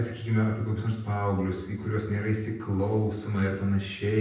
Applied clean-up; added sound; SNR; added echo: none; none; none; reverberation time 0.9 s.